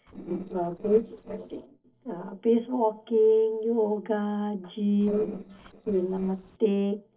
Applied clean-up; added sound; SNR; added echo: neural separator model SepFormer DNS4.